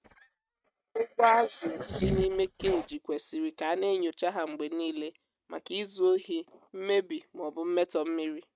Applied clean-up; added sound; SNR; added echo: neural mask model RNNoise.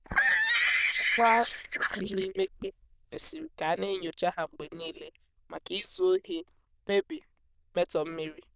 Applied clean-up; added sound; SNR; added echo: neural diffusion model UNIVERSE++.